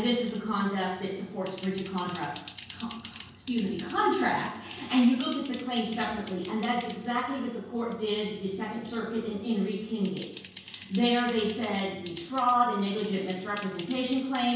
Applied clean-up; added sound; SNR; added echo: none; Typing; 19 dB; reverberation time 0.6 s.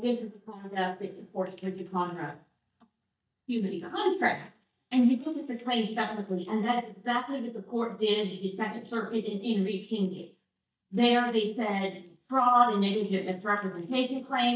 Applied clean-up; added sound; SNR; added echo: neural mask model DeepFilterNet 3.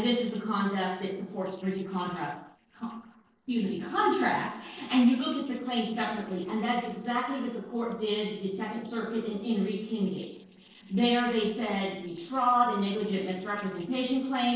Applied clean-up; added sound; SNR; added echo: neural separator model SepFormer DNS4.